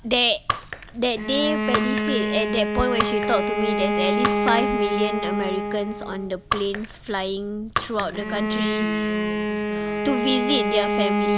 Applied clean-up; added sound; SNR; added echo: none; Bowed string instrument + Shatter; -1 dB; none.